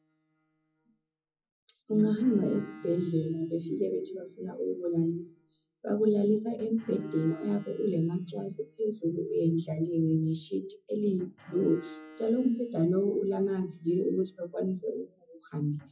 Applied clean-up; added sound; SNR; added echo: classical method WPE with log-MMSE.